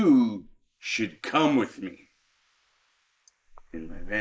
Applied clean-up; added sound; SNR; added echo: neural mask model Resemble Enhance denoiser.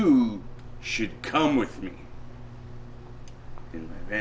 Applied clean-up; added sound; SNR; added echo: none; none; none; none.